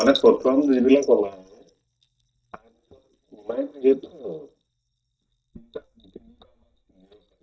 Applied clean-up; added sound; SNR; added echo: neural mask model DeepFilterNet 3.